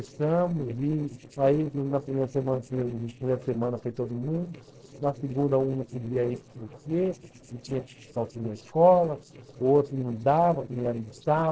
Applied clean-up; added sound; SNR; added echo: neural separator model SepFormer DNS4.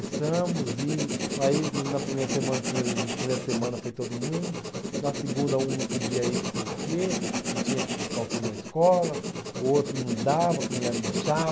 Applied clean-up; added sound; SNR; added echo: none; Writing; 2 dB; none.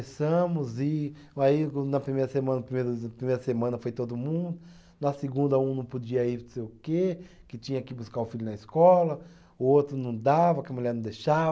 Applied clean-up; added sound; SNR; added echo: none; none; none; none.